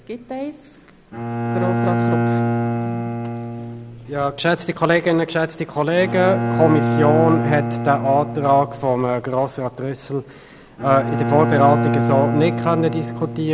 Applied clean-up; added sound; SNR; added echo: none; Bowed string instrument; 3 dB; none.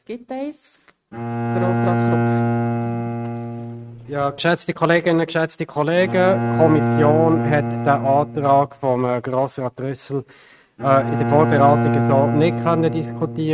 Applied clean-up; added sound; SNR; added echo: neural mask model RNNoise.